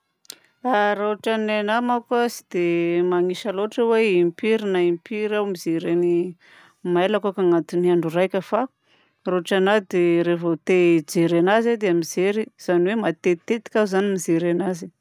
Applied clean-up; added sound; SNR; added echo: none; none; none; none.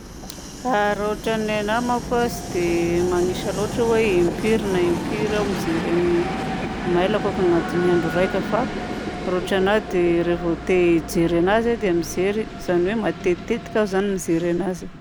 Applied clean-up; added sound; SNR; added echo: none; Train; 7 dB; none.